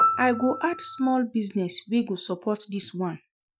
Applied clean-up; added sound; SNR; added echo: classical method Wiener filter.